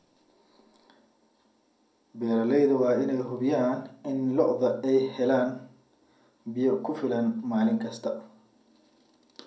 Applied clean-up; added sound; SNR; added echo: none; none; none; reverberation time 0.5 s.